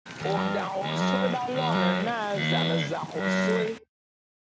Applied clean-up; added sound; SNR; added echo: none; Animal; -4 dB; none.